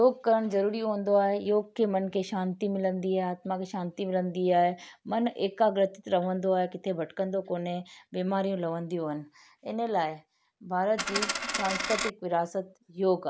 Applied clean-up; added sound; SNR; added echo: none; Coin (dropping); 3 dB; none.